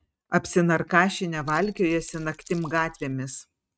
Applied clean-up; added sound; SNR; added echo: neural mask model RNNoise.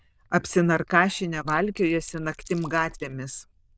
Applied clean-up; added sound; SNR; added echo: neural diffusion model UNIVERSE++.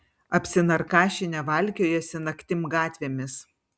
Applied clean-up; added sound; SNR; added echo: none; none; none; none.